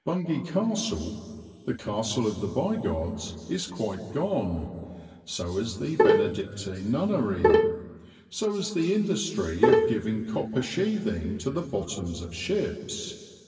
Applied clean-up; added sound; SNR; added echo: none; Bowed string instrument; -5 dB; reverberation time 2.2 s.